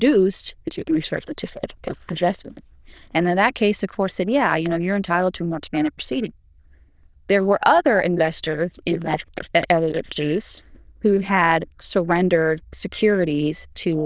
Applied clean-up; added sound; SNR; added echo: neural diffusion model UNIVERSE++.